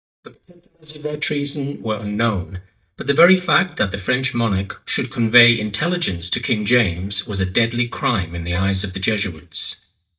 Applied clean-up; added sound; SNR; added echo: neural mask model DeepFilterNet 3.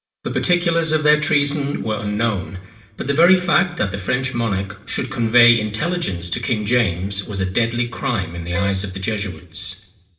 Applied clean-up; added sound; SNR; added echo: none; Wind instrument, woodwind instrument; 12 dB; reverberation time 0.7 s.